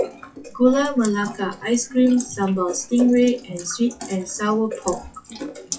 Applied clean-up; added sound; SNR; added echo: classical method WPE with log-MMSE.